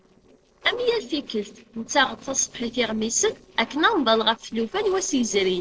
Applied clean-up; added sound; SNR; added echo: neural separator model SepFormer DNS4.